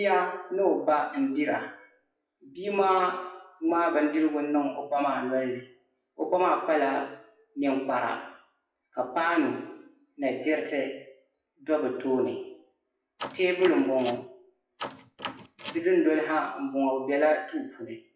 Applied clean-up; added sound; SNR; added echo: classical method WPE with log-MMSE.